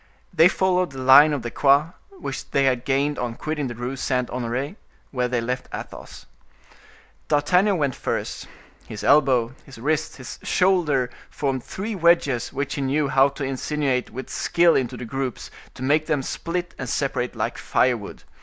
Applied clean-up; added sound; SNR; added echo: none; none; none; none.